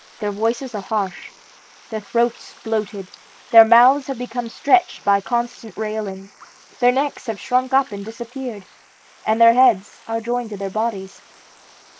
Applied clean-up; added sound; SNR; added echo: neural mask model Resemble Enhance denoiser.